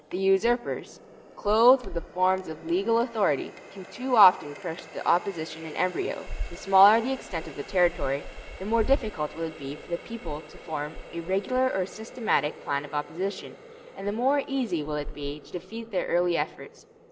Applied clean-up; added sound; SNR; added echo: none; Water tap, faucet; 19 dB; reverberation time 1.0 s.